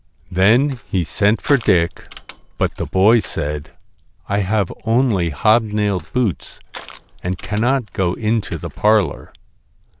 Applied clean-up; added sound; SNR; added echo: none; Crushing; 20 dB; none.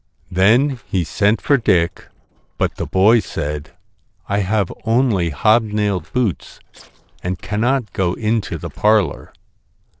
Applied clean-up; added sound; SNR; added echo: neural separator model SepFormer DNS4.